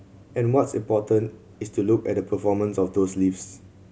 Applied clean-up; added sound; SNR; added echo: none; none; none; none.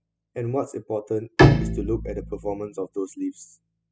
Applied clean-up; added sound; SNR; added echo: classical method spectral subtraction.